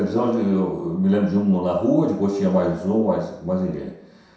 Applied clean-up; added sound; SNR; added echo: none; none; none; reverberation time 0.7 s.